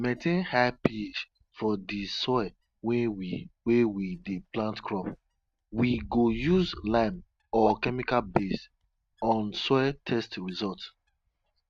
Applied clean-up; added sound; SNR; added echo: neural mask model RNNoise.